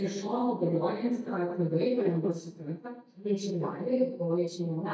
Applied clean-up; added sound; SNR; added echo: neural mask model DeepFilterNet 3.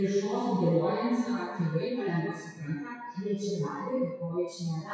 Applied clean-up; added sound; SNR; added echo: classical method WPE with log-MMSE.